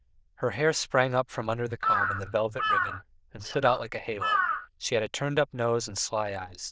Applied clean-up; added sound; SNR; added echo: neural diffusion model UNIVERSE++.